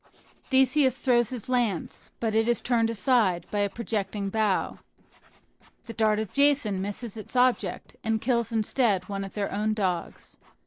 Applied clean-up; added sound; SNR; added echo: neural separator model SepFormer DNS4.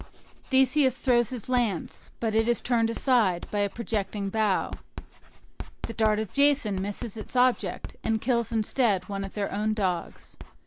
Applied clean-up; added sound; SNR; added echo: none; Writing; 12 dB; none.